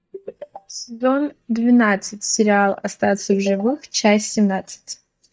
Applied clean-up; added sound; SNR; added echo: neural mask model DeepFilterNet 3.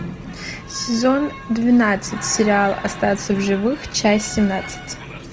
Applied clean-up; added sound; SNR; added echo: none; none; none; none.